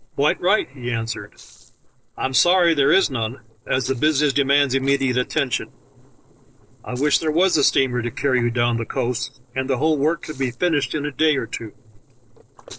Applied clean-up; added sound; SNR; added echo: neural separator model SepFormer DNS4.